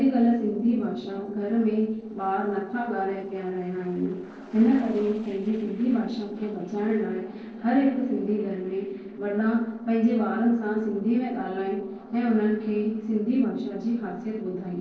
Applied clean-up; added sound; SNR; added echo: neural separator model SepFormer DNS4.